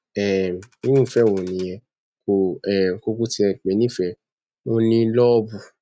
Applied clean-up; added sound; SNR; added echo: neural mask model RNNoise.